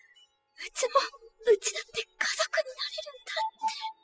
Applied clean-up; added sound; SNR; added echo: classical method spectral subtraction.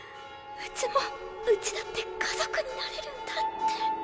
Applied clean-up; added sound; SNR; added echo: none; Church bell; 18 dB; none.